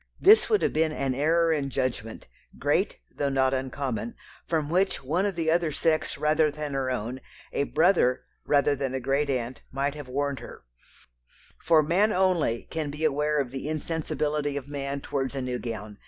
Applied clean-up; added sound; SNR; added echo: none; none; none; none.